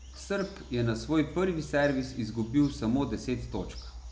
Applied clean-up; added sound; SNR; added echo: none; Bird vocalization, bird call, bird song; 15 dB; none.